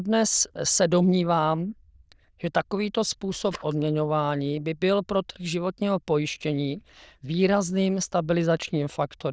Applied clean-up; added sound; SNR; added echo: neural diffusion model UNIVERSE++.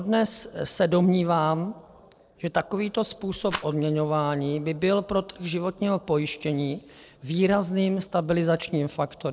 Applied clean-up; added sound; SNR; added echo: neural separator model SepFormer DNS4.